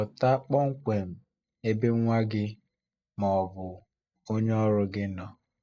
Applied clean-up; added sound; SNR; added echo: neural mask model DeepFilterNet 3.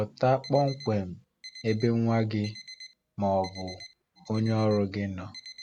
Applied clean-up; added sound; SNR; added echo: none; Alarm; 19 dB; none.